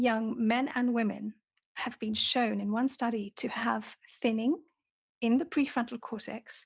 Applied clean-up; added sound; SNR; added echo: none; none; none; none.